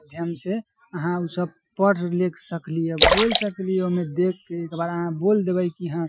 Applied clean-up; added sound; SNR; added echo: classical method Wiener filter.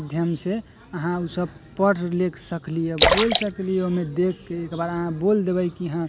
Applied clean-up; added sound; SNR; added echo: none; Splash, splatter; 1 dB; none.